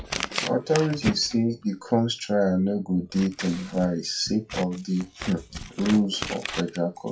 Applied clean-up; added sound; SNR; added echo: classical method WPE with log-MMSE.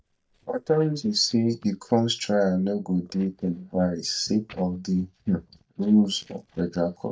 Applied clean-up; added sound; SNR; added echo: neural mask model DeepFilterNet 3.